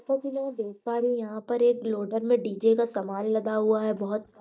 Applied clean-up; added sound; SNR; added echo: neural mask model DeepFilterNet 3.